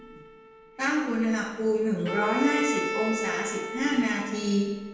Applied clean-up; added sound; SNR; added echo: none; Bowed string instrument; 7 dB; reverberation time 1.1 s.